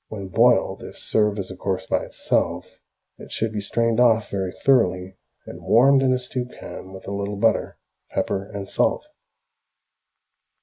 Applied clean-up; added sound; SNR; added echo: neural mask model Resemble Enhance denoiser.